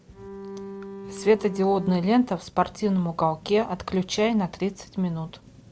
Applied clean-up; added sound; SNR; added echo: none; Bowed string instrument; 12 dB; none.